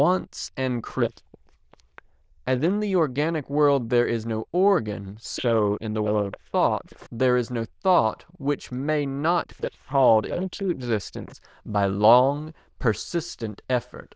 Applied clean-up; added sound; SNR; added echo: neural diffusion model UNIVERSE++.